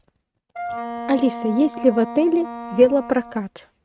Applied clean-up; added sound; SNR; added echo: neural mask model RNNoise.